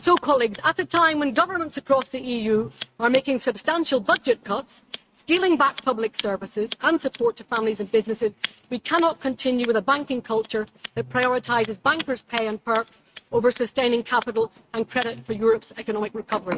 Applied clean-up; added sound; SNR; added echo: neural mask model RNNoise.